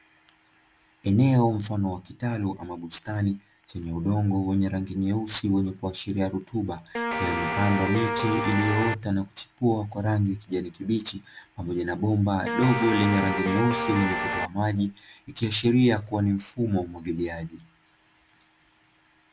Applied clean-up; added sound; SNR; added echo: none; Guitar; 2 dB; none.